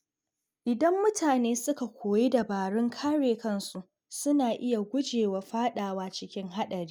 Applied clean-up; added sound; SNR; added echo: none; none; none; none.